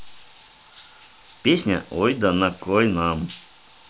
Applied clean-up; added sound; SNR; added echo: none; Bathtub (filling or washing); 20 dB; none.